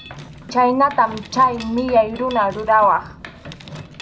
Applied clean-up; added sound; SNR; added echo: none; Mechanisms; 18 dB; none.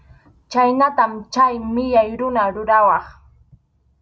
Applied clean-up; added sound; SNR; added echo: none; none; none; none.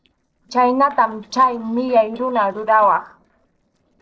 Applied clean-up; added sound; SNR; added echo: neural separator model SepFormer DNS4.